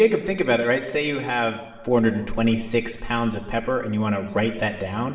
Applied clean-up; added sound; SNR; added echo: none; none; none; reverberation time 1.1 s.